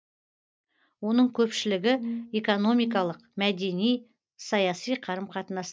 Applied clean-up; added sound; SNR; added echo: neural mask model DeepFilterNet 3.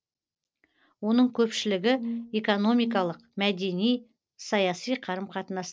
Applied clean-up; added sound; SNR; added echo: neural separator model SepFormer DNS4.